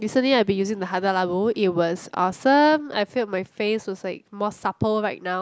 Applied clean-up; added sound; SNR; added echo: none; none; none; none.